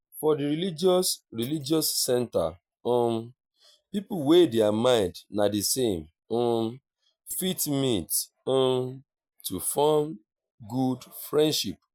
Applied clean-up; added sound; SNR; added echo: neural mask model Resemble Enhance denoiser.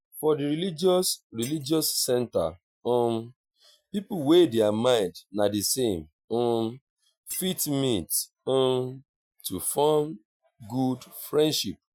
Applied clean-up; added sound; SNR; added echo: classical method Wiener filter.